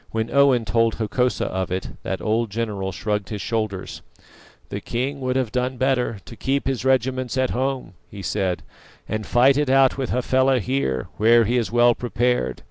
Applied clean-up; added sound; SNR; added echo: none; none; none; none.